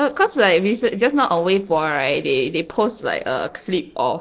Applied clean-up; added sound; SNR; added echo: neural separator model SepFormer DNS4.